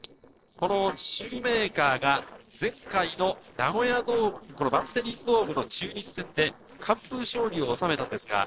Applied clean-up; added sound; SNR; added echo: neural separator model SepFormer DNS4.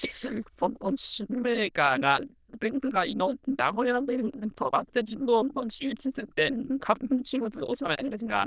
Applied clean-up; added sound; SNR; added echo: neural diffusion model UNIVERSE++.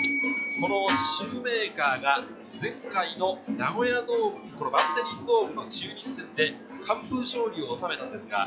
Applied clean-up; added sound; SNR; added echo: classical method log-MMSE.